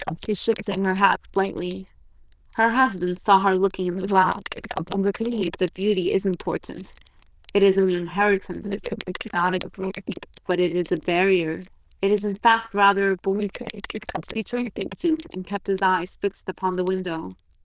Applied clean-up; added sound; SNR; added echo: neural diffusion model UNIVERSE++.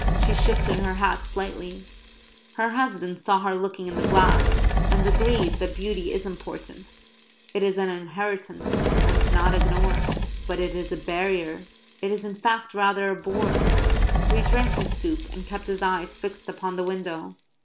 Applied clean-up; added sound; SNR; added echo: none; Fire; -3 dB; none.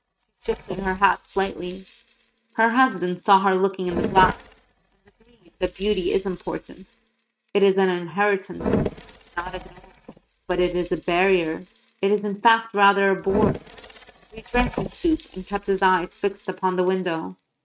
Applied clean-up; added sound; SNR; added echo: neural mask model RNNoise.